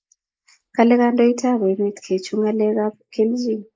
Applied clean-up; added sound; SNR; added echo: neural mask model Resemble Enhance denoiser.